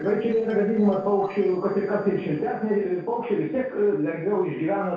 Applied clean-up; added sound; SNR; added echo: neural separator model SepFormer DNS4.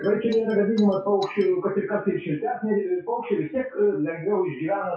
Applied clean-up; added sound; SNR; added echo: classical method WPE with log-MMSE.